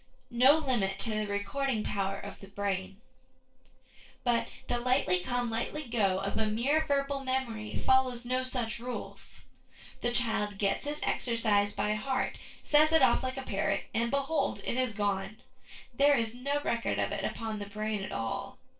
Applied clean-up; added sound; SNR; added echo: neural separator model SepFormer DNS4.